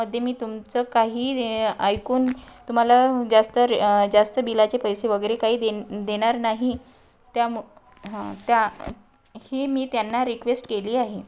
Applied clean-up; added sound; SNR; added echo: none; none; none; none.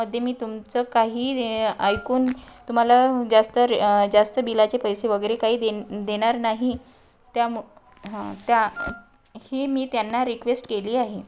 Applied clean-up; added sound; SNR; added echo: none; Wind instrument, woodwind instrument; 14 dB; none.